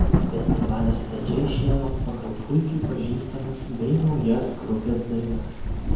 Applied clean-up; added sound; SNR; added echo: none; Thunder / Rain; -1 dB; reverberation time 0.9 s.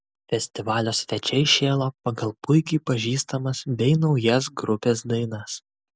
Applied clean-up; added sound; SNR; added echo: none; none; none; none.